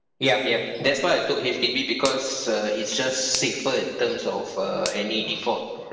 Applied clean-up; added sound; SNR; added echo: none; Finger snapping; 15 dB; reverberation time 1.4 s.